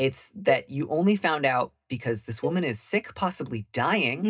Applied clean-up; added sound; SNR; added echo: neural mask model DeepFilterNet 3.